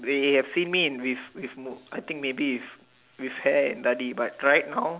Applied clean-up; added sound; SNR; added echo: none; none; none; none.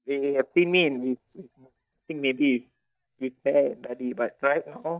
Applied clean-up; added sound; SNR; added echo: neural mask model DeepFilterNet 3.